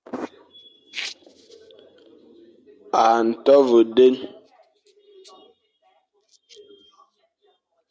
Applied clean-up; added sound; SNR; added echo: none; none; none; none.